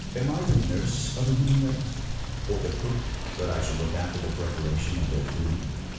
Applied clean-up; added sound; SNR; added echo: none; Motor vehicle (road) / Rain; 2 dB; reverberation time 1.1 s.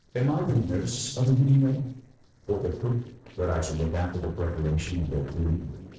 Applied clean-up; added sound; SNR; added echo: neural separator model SepFormer DNS4.